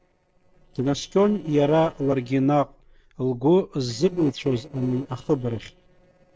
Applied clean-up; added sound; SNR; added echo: neural separator model SepFormer DNS4.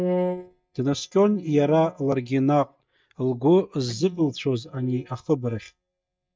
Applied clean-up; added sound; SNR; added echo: neural mask model DeepFilterNet 3.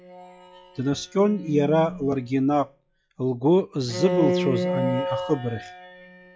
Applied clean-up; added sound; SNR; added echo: classical method log-MMSE.